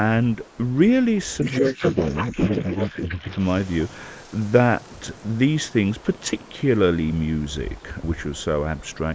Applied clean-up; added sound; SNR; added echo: neural mask model Resemble Enhance denoiser.